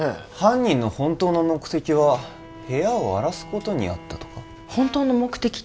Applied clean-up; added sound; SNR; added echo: none; Bowed string instrument + Brass instrument; 19 dB; none.